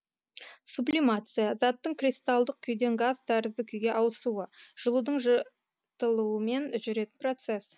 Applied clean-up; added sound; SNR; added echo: none; none; none; none.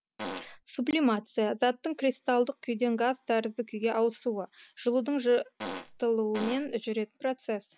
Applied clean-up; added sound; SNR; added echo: none; Fart; 9 dB; none.